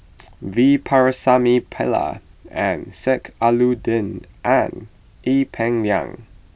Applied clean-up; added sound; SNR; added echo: none; none; none; none.